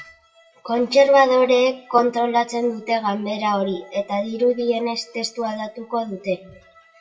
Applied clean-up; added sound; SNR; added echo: classical method WPE with log-MMSE.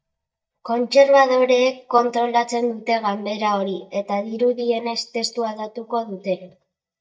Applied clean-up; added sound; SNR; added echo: neural mask model DeepFilterNet 3.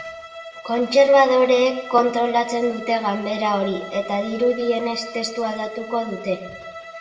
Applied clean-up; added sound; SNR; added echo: none; Bowed string instrument; 15 dB; reverberation time 0.9 s.